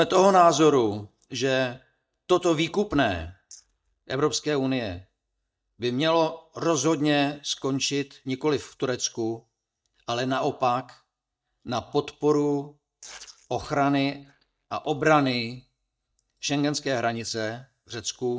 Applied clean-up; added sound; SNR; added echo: neural mask model DeepFilterNet 3.